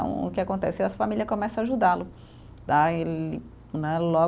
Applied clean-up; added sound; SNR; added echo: none; none; none; none.